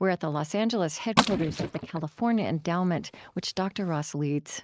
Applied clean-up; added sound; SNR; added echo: neural mask model RNNoise.